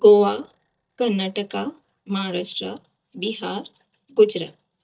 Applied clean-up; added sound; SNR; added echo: neural mask model DeepFilterNet 3.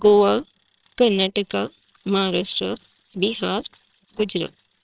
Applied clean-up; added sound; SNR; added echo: neural separator model SepFormer WHAMR!.